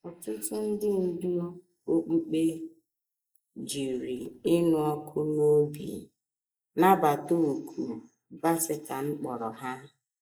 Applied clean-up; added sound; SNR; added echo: neural mask model Resemble Enhance denoiser.